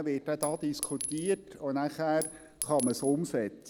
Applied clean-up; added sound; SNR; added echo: none; Chink, clink; 9 dB; none.